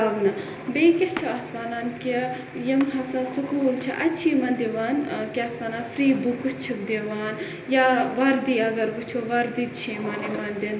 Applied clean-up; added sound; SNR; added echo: none; Drawer open or close; 19 dB; reverberation time 1.4 s.